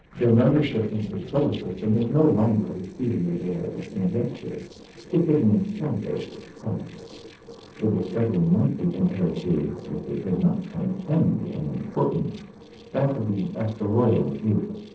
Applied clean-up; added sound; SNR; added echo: neural separator model SepFormer DNS4.